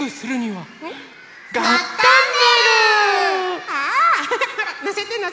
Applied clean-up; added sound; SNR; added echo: none; none; none; none.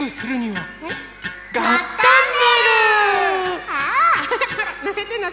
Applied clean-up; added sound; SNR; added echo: none; Electric guitar; 18 dB; none.